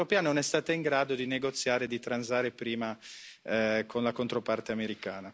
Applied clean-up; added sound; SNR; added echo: none; none; none; none.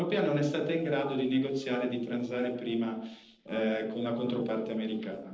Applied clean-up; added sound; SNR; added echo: neural separator model SepFormer DNS4.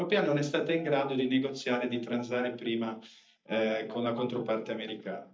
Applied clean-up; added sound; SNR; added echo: neural mask model DeepFilterNet 3.